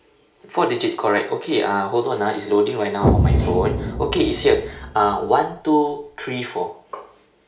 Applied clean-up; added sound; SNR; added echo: none; Explosion; 2 dB; reverberation time 0.4 s.